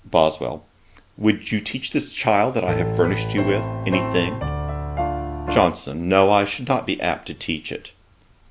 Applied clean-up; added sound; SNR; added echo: none; Piano; 2 dB; none.